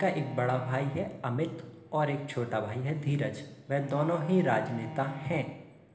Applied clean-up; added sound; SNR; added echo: none; Bowed string instrument; 15 dB; reverberation time 1.1 s.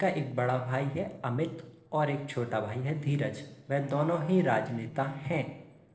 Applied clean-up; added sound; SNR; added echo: neural separator model SepFormer DNS4.